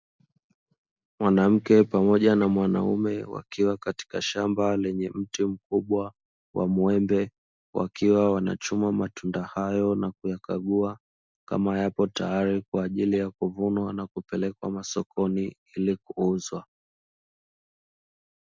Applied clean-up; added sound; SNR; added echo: none; none; none; none.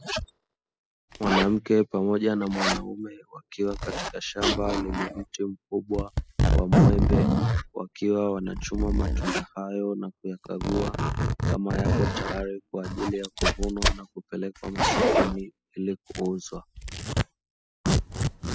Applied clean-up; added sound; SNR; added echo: classical method spectral subtraction.